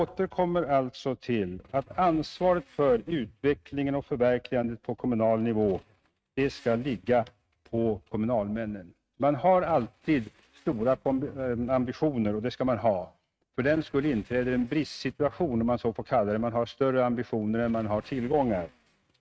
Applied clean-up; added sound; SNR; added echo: neural mask model RNNoise.